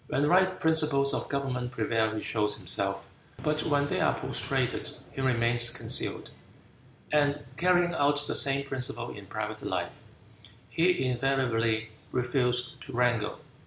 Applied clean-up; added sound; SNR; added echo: none; none; none; none.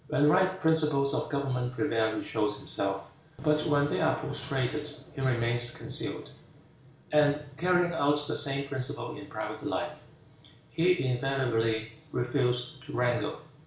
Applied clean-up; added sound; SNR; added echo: none; none; none; reverberation time 0.4 s.